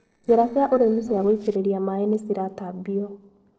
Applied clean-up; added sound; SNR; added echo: neural separator model SepFormer DNS4.